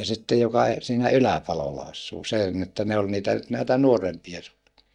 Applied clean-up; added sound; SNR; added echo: neural mask model DeepFilterNet 3.